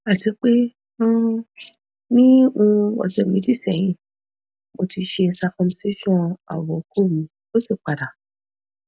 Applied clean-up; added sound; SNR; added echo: none; none; none; none.